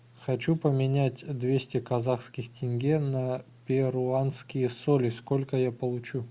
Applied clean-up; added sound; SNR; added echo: none; none; none; none.